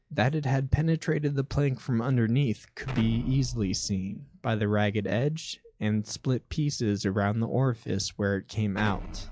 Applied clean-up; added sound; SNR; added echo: classical method log-MMSE.